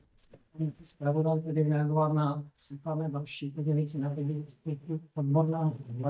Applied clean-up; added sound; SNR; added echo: neural mask model DeepFilterNet 3.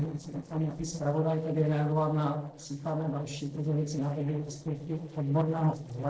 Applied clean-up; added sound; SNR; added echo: neural separator model SepFormer DNS4.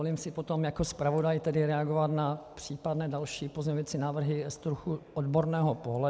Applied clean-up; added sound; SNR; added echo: none; none; none; none.